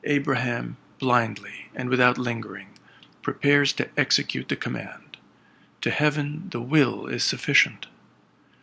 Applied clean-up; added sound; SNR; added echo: none; none; none; none.